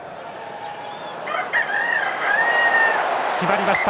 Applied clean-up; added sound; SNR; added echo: none; Chicken, rooster; -1 dB; none.